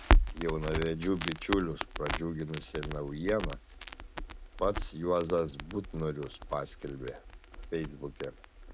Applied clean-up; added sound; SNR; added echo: none; Crackle; -1 dB; none.